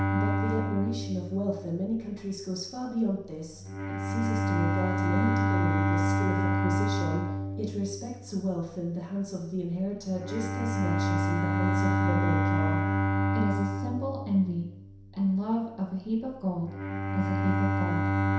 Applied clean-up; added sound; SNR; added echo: none; Bowed string instrument; -3 dB; reverberation time 0.7 s.